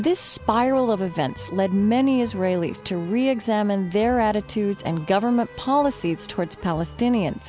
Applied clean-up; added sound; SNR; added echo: none; none; none; none.